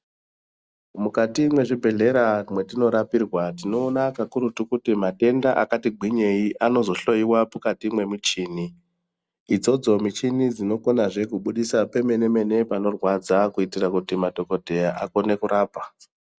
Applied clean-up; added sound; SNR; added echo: none; none; none; none.